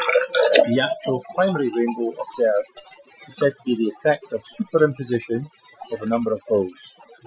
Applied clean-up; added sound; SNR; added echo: classical method Wiener filter.